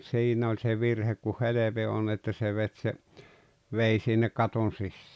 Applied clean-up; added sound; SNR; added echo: none; none; none; none.